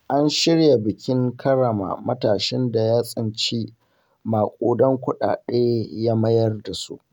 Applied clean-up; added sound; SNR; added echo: none; none; none; none.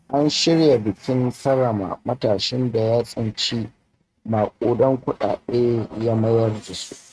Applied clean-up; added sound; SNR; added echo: neural mask model RNNoise.